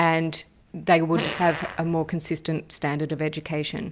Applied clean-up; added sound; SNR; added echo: none; Fart; 8 dB; none.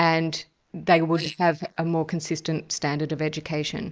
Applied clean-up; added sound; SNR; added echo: neural mask model Resemble Enhance denoiser.